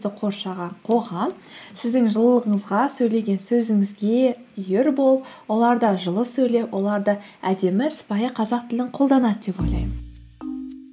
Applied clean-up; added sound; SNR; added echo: none; none; none; none.